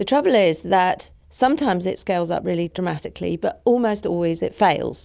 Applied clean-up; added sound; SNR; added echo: none; none; none; none.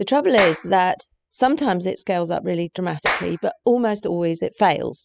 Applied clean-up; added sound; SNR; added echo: classical method spectral subtraction.